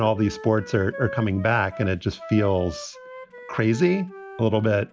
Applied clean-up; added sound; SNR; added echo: none; Wind instrument, woodwind instrument; 16 dB; none.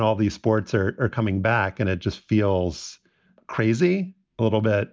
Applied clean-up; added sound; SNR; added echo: none; none; none; none.